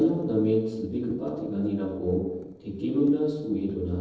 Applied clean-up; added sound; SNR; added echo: neural separator model SepFormer DNS4.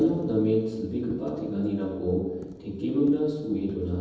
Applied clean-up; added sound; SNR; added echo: none; Coin (dropping); 20 dB; reverberation time 1.1 s.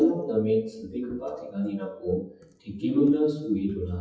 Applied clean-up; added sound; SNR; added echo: classical method WPE with log-MMSE.